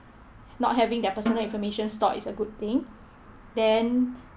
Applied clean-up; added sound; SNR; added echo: none; Snare drum; 7 dB; none.